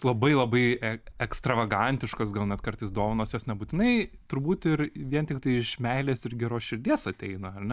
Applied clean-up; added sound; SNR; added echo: neural mask model DeepFilterNet 3.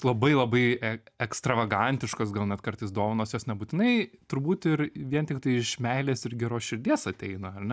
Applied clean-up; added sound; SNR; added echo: none; none; none; none.